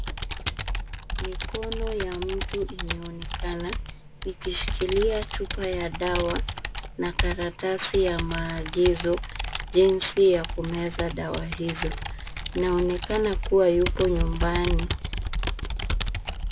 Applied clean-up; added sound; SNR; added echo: none; Computer keyboard; 3 dB; none.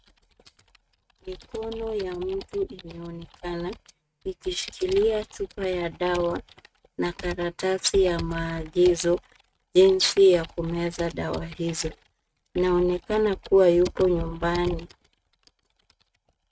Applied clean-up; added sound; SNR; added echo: neural mask model RNNoise.